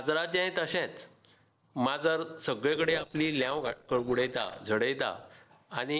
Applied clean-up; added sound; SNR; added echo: neural separator model SepFormer DNS4.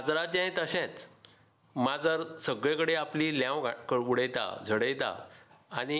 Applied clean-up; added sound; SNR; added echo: none; none; none; none.